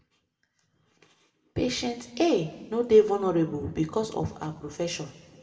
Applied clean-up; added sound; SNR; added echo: none; none; none; reverberation time 1.8 s.